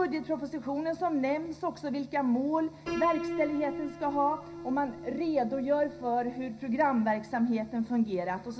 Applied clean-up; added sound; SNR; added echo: none; Piano; 13 dB; reverberation time 0.5 s.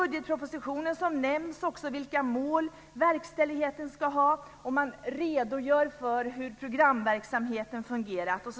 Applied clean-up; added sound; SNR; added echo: none; none; none; none.